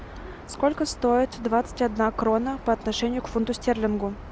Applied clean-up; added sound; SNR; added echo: none; none; none; none.